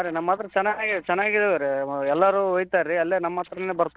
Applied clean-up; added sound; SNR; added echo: neural separator model SepFormer DNS4.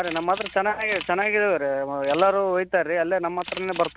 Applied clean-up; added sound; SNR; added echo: none; Camera; 16 dB; none.